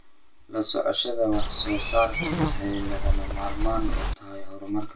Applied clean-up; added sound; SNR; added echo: none; Walk, footsteps / Insect; 2 dB; reverberation time 0.2 s.